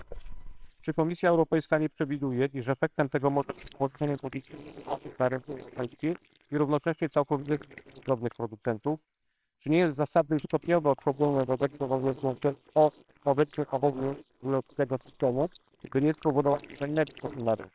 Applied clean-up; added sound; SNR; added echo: neural separator model SepFormer WHAMR!.